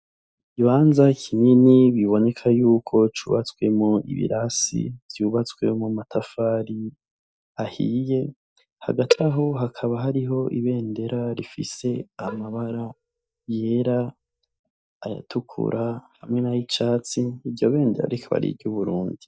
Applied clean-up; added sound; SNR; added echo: neural mask model DeepFilterNet 3.